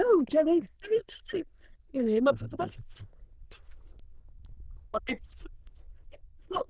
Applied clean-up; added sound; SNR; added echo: neural diffusion model UNIVERSE++.